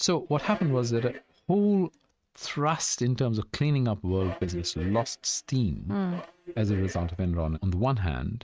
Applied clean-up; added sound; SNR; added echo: neural mask model RNNoise.